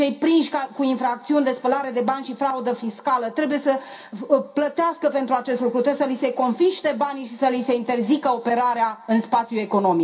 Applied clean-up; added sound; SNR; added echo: none; none; none; reverberation time 0.3 s.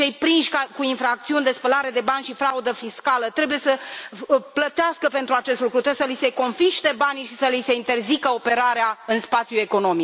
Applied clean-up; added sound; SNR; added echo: none; none; none; none.